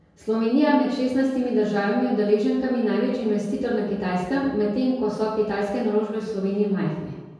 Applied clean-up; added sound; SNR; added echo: none; none; none; reverberation time 1.1 s.